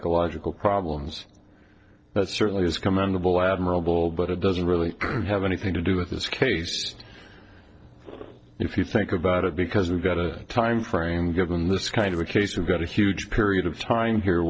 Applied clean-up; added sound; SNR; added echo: neural separator model SepFormer DNS4.